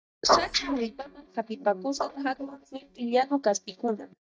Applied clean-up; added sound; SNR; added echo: neural mask model DeepFilterNet 3.